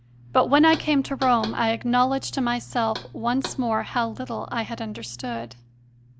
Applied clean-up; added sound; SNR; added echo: none; Knock; 16 dB; none.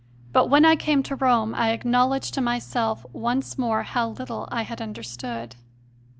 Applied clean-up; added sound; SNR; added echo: none; none; none; none.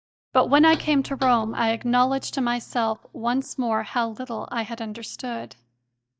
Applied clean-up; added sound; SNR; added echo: neural mask model DeepFilterNet 3.